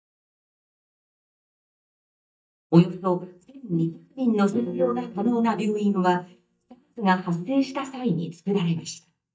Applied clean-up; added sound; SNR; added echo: neural mask model DeepFilterNet 3.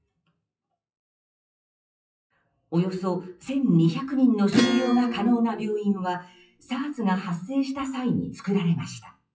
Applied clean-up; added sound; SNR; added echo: classical method WPE with log-MMSE.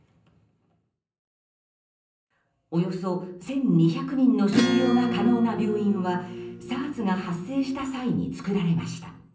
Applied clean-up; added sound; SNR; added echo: none; Acoustic guitar / Strum; 3 dB; reverberation time 0.6 s.